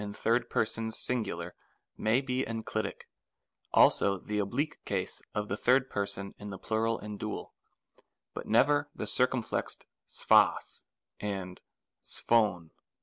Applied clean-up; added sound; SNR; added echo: none; none; none; none.